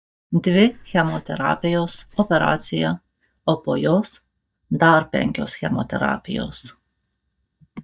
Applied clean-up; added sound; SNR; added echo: neural mask model DeepFilterNet 3.